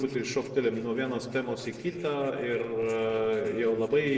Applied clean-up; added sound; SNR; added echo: neural separator model SepFormer DNS4.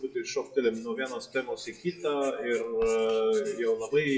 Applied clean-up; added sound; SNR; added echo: classical method WPE with log-MMSE.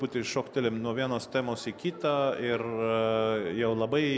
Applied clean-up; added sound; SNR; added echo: none; none; none; none.